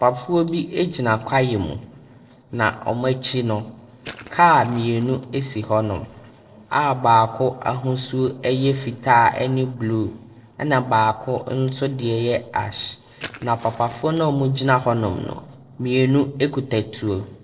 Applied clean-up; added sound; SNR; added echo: neural separator model SepFormer DNS4.